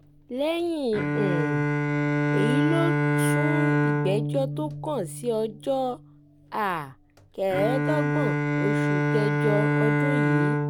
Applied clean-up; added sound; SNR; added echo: none; Bowed string instrument; -4 dB; none.